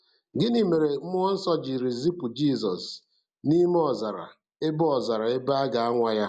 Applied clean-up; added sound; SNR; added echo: none; none; none; none.